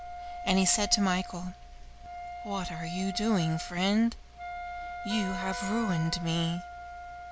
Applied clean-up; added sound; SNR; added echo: none; Wind instrument, woodwind instrument + Wind instrument, woodwind instrument; 9 dB; none.